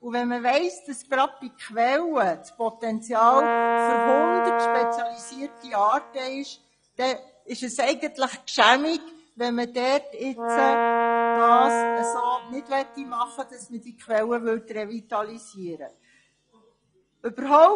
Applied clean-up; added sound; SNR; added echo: classical method log-MMSE.